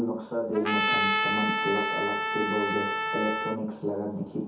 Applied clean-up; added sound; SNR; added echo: none; Trumpet; -2 dB; reverberation time 0.6 s.